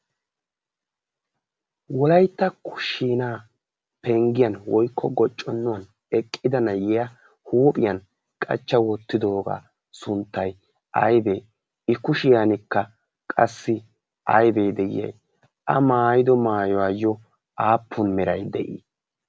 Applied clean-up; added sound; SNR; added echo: none; none; none; none.